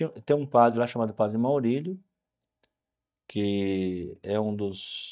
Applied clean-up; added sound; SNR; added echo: neural mask model DeepFilterNet 3.